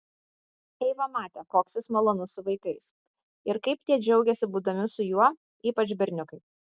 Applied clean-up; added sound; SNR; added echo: none; none; none; none.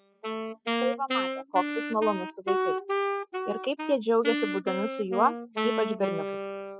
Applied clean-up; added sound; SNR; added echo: classical method spectral subtraction.